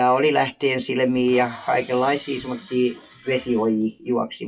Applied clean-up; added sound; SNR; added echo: classical method WPE with log-MMSE.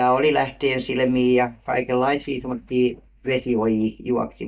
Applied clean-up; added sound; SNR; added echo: neural mask model DeepFilterNet 3.